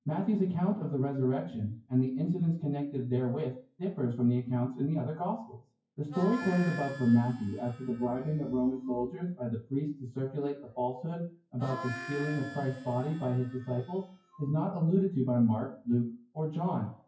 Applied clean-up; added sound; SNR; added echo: classical method WPE with log-MMSE.